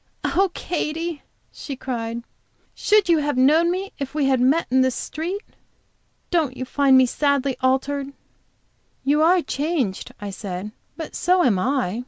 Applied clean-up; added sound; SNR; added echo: none; none; none; none.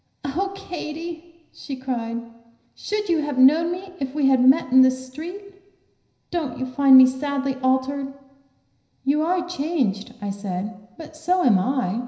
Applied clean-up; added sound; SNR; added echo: none; none; none; reverberation time 0.9 s.